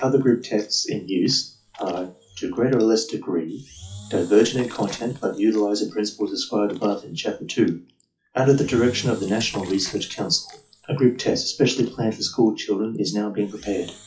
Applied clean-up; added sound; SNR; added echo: classical method WPE with log-MMSE.